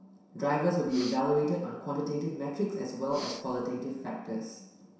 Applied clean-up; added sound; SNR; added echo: none; Breathing; 15 dB; reverberation time 0.7 s.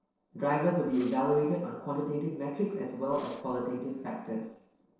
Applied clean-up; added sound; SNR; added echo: neural separator model SepFormer DNS4.